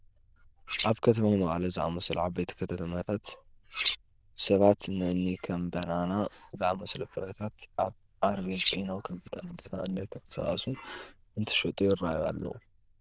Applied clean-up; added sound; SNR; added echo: neural diffusion model UNIVERSE++.